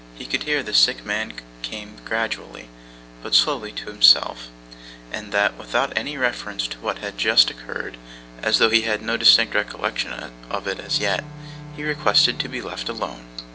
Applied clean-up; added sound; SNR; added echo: none; Bowed string instrument; 15 dB; none.